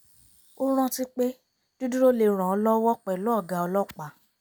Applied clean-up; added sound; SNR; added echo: none; none; none; none.